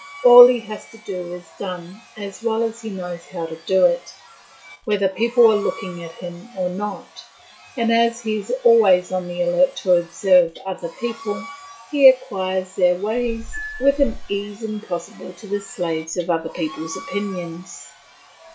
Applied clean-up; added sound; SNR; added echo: classical method log-MMSE.